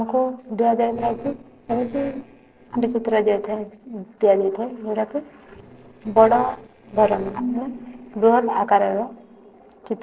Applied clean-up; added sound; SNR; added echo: neural separator model SepFormer DNS4.